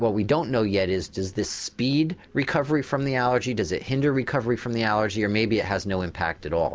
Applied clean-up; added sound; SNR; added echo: none; none; none; none.